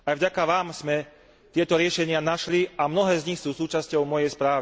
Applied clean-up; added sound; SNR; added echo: none; none; none; none.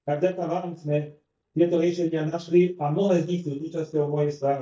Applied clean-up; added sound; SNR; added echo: neural mask model DeepFilterNet 3.